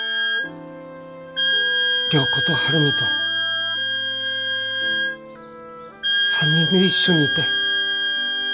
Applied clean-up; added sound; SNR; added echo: none; Wind instrument, woodwind instrument; -4 dB; none.